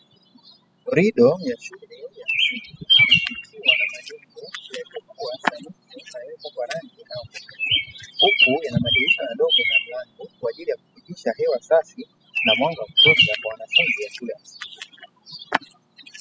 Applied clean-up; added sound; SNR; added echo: classical method spectral subtraction.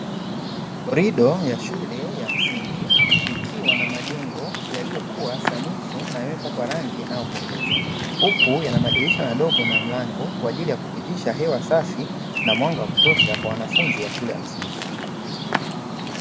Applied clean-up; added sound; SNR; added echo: none; Bird vocalization, bird call, bird song; -2 dB; none.